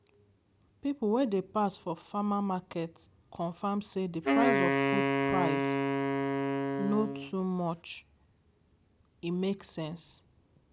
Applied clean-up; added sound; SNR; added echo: none; Wind instrument, woodwind instrument; -4 dB; none.